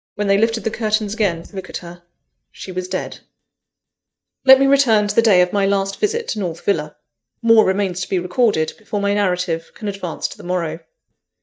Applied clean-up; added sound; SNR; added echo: neural mask model DeepFilterNet 3.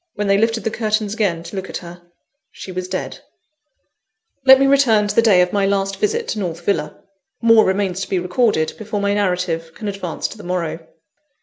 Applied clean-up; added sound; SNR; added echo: none; none; none; none.